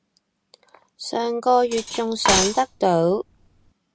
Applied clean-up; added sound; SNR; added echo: none; Cutlery, silverware; 4 dB; none.